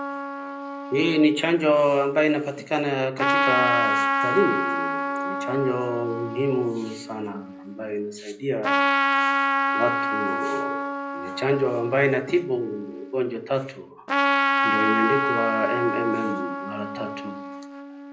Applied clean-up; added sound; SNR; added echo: none; Trumpet; 0 dB; reverberation time 0.5 s.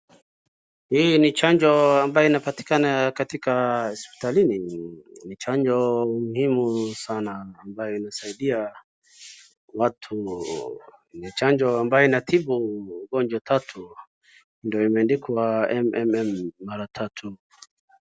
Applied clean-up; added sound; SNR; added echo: none; none; none; none.